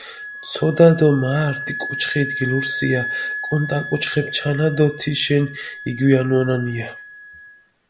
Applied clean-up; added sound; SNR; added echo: none; Wind instrument, woodwind instrument; 10 dB; none.